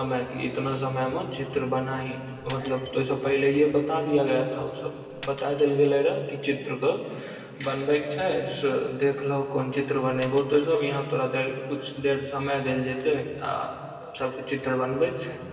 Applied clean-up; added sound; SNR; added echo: none; Shatter; 19 dB; reverberation time 2.6 s.